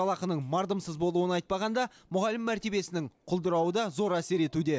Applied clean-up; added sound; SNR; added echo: none; none; none; none.